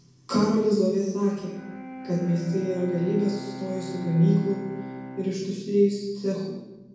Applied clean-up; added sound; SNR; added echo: none; Bowed string instrument; 15 dB; reverberation time 1.1 s.